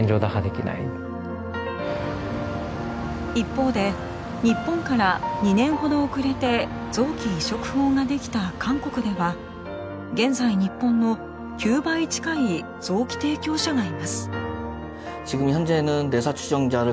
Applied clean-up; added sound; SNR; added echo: none; none; none; none.